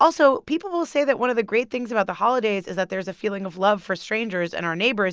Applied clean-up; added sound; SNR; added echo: none; none; none; none.